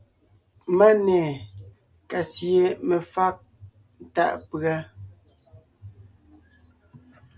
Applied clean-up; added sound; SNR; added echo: none; none; none; none.